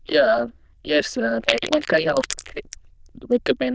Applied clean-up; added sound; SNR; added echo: neural diffusion model UNIVERSE++.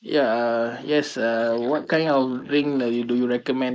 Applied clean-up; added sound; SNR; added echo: neural mask model Resemble Enhance denoiser.